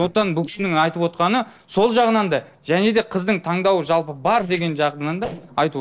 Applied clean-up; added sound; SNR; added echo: neural separator model SepFormer DNS4.